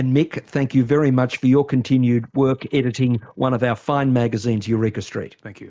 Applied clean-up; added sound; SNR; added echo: neural mask model Resemble Enhance denoiser.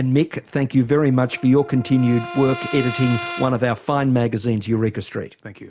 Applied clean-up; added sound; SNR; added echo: none; Brass instrument; 14 dB; none.